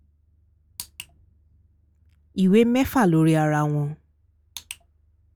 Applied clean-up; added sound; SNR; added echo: none; none; none; none.